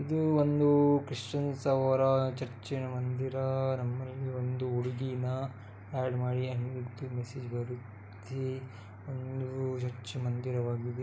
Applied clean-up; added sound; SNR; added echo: none; none; none; none.